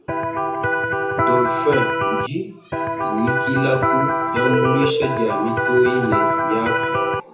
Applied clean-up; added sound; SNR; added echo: none; Electric guitar; -2 dB; reverberation time 0.6 s.